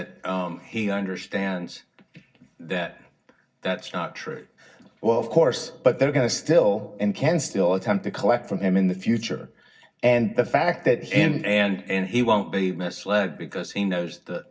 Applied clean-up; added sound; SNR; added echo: none; none; none; reverberation time 0.4 s.